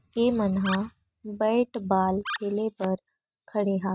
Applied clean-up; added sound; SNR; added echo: neural mask model RNNoise.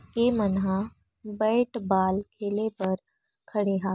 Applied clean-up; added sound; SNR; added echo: none; none; none; none.